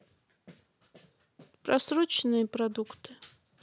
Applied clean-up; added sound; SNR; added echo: none; none; none; none.